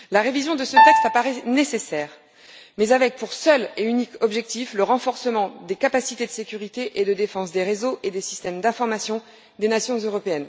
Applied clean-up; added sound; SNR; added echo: none; Piano; -4 dB; none.